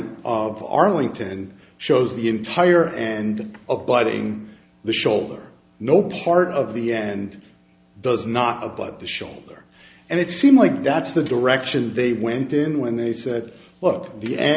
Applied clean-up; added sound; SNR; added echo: none; none; none; none.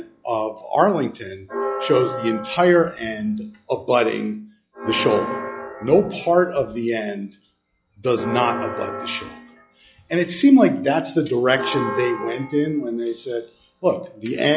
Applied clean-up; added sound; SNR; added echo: classical method log-MMSE.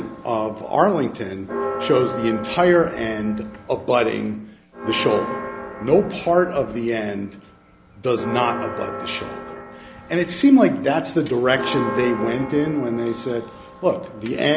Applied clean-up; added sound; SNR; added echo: none; Church bell; 11 dB; none.